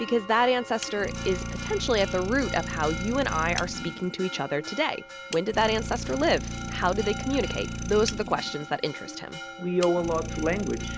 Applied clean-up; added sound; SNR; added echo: none; Church bell + Idling; 7 dB; none.